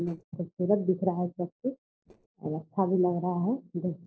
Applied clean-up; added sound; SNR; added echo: neural separator model SepFormer DNS4.